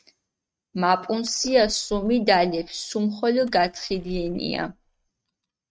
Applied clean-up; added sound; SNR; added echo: neural mask model RNNoise.